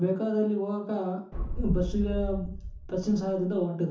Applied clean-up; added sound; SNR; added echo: none; Boom; 4 dB; reverberation time 0.9 s.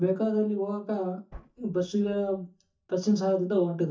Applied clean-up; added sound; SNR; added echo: neural mask model DeepFilterNet 3.